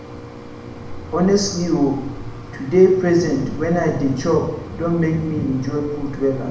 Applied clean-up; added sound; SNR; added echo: none; Mechanisms; 13 dB; reverberation time 0.8 s.